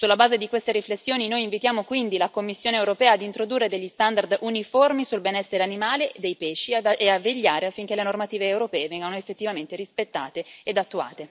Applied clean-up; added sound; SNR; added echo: none; none; none; none.